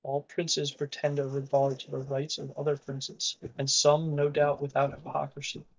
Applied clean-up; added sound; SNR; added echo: neural mask model DeepFilterNet 3.